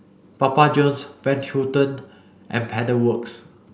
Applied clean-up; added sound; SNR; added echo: none; none; none; none.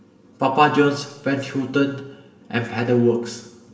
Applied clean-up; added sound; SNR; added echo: none; none; none; reverberation time 0.9 s.